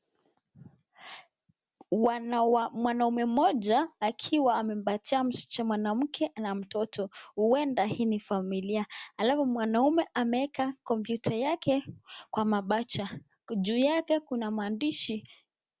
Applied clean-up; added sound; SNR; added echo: none; none; none; none.